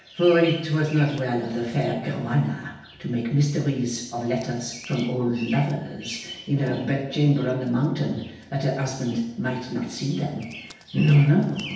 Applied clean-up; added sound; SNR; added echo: none; Bird vocalization, bird call, bird song; 19 dB; reverberation time 0.9 s.